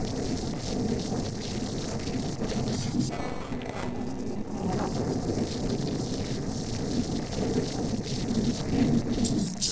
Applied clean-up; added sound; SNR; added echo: neural separator model SepFormer DNS4.